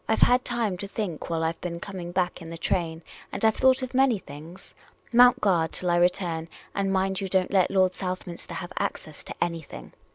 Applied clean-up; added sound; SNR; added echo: none; none; none; none.